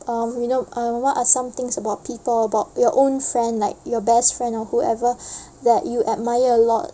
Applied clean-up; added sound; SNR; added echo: none; none; none; none.